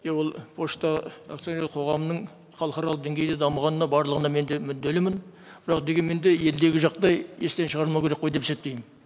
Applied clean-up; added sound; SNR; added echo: none; none; none; none.